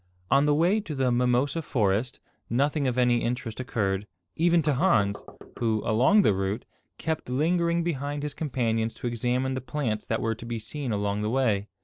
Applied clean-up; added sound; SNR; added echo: neural separator model SepFormer DNS4.